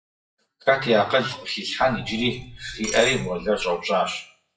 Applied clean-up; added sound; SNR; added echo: classical method WPE with log-MMSE.